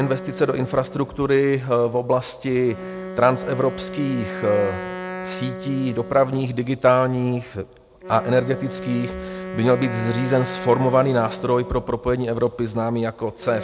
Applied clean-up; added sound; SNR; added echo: none; Wind instrument, woodwind instrument; 12 dB; none.